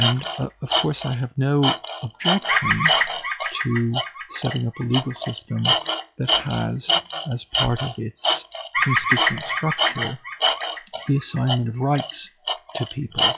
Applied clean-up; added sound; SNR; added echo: classical method log-MMSE.